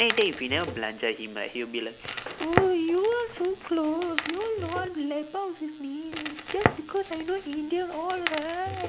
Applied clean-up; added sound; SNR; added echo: none; Crackle; 6 dB; none.